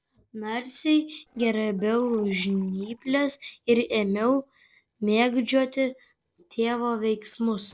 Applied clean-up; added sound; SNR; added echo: neural separator model SepFormer DNS4.